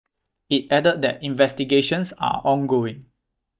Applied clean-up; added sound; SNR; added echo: neural mask model DeepFilterNet 3.